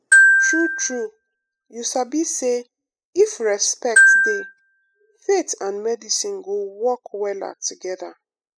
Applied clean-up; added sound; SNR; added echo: classical method spectral subtraction.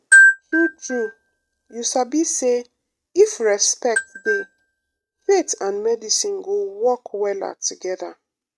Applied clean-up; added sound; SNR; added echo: neural mask model RNNoise.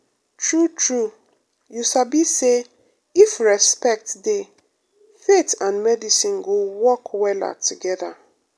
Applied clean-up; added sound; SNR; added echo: none; none; none; none.